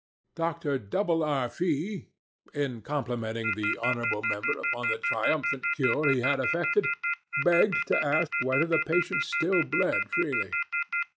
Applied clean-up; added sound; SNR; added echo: classical method log-MMSE.